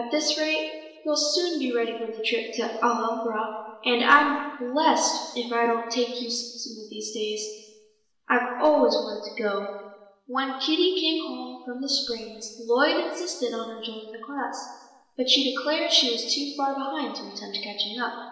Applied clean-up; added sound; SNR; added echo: none; none; none; reverberation time 1.0 s.